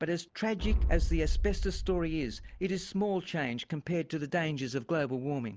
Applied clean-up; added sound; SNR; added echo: none; Boom; -1 dB; none.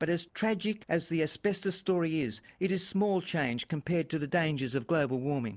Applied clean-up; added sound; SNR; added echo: none; none; none; none.